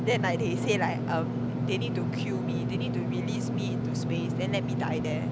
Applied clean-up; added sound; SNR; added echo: none; Engine / Mechanisms; -4 dB; none.